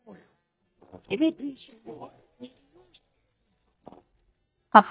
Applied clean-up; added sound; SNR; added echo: neural mask model DeepFilterNet 3.